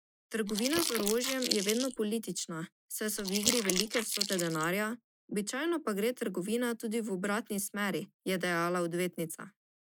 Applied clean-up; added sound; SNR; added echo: neural mask model Resemble Enhance denoiser.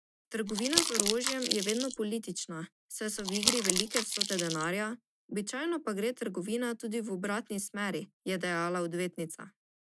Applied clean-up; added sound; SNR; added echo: none; Crumpling, crinkling; -2 dB; none.